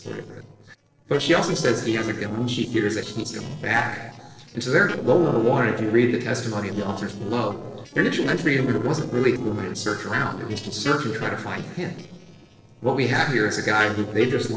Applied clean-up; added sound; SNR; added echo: neural separator model SepFormer DNS4.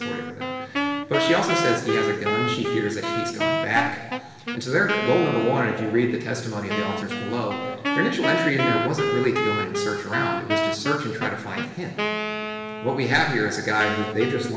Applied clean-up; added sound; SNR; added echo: none; Wind instrument, woodwind instrument; 2 dB; reverberation time 1.3 s.